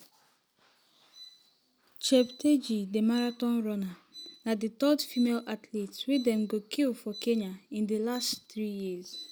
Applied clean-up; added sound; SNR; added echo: none; none; none; none.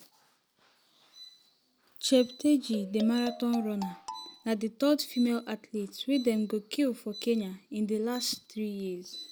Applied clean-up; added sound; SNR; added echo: none; Marimba, xylophone; 12 dB; none.